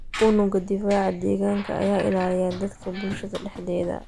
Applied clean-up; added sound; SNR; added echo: none; Squeak + Run; 13 dB; none.